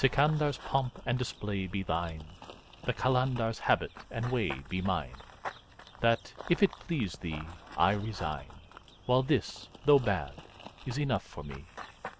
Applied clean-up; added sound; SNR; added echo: none; Run / Bird vocalization, bird call, bird song; 17 dB; none.